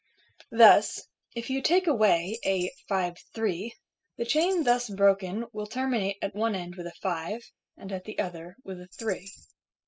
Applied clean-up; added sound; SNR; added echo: classical method spectral subtraction.